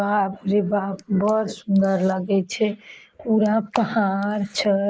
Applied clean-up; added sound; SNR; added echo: neural mask model Resemble Enhance denoiser.